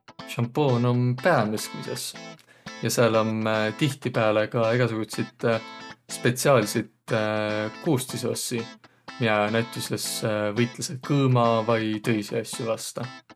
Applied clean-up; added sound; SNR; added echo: none; Guitar; 18 dB; none.